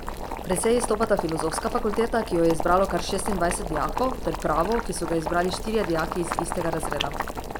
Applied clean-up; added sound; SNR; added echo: none; Boiling; 5 dB; none.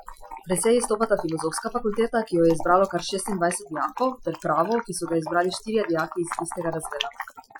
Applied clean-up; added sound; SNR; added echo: classical method Wiener filter.